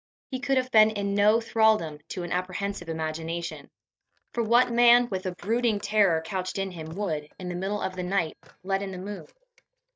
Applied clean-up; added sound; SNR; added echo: neural mask model DeepFilterNet 3.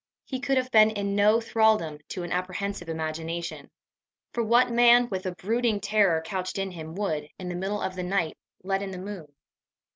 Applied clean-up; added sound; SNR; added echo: none; none; none; none.